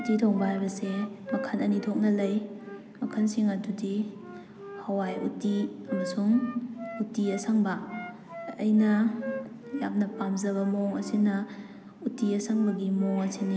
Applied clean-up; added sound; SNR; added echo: none; Wind instrument, woodwind instrument; 15 dB; none.